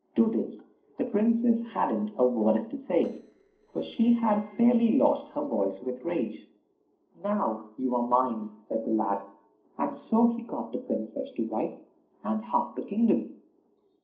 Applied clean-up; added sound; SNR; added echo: neural separator model SepFormer DNS4.